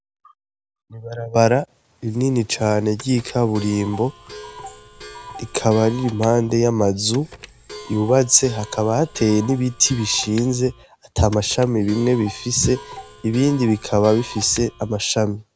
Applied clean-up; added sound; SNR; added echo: none; Clock; 18 dB; none.